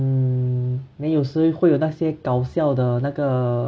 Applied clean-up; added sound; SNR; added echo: none; none; none; none.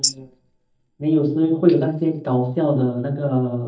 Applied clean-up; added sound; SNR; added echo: neural mask model DeepFilterNet 3.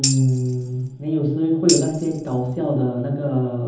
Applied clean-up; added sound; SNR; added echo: none; Tambourine; 8 dB; reverberation time 0.9 s.